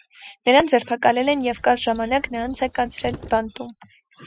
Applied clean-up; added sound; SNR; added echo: neural mask model RNNoise.